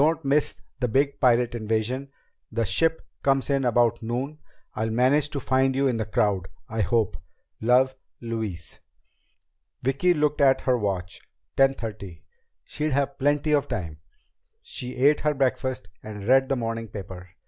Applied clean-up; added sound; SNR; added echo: none; none; none; none.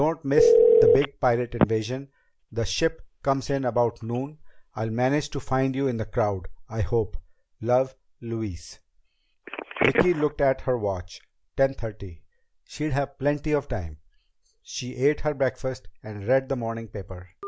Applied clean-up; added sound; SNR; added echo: none; Telephone; 3 dB; none.